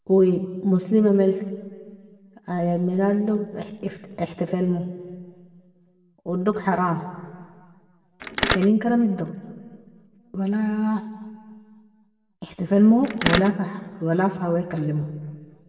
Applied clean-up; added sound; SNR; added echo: none; Mechanisms; 1 dB; reverberation time 1.4 s.